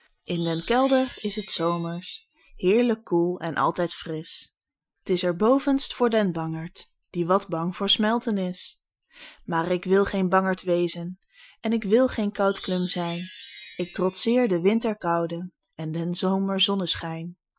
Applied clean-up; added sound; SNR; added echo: classical method Wiener filter.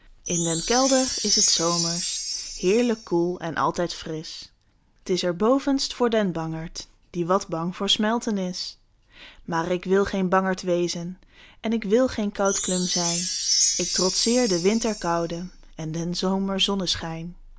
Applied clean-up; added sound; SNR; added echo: none; Chime; 2 dB; none.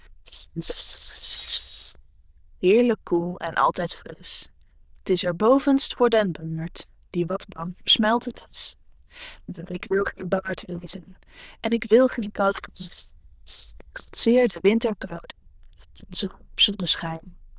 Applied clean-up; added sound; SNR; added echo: neural diffusion model UNIVERSE++.